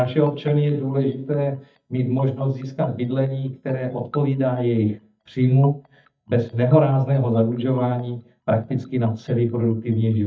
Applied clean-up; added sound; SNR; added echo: neural mask model DeepFilterNet 3.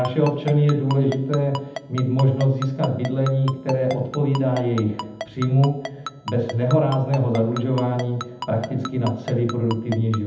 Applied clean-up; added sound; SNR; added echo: none; Ringtone; 14 dB; reverberation time 0.8 s.